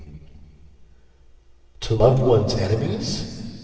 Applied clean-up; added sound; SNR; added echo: none; none; none; reverberation time 2.8 s.